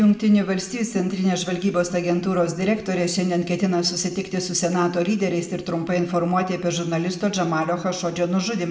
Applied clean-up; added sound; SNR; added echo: none; none; none; reverberation time 0.8 s.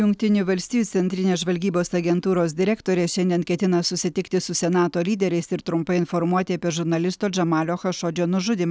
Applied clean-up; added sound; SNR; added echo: none; none; none; none.